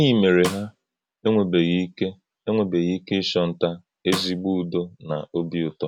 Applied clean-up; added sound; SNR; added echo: none; Snare drum; 12 dB; none.